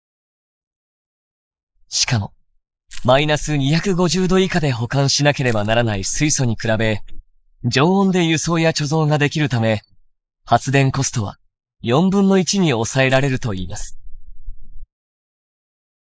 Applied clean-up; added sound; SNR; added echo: neural mask model Resemble Enhance denoiser.